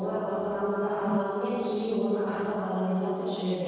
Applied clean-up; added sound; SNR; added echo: neural separator model SepFormer DNS4.